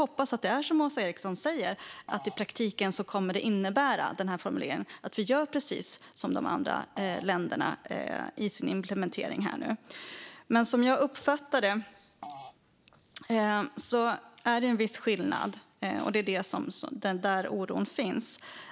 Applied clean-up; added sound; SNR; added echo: none; Fart; 20 dB; none.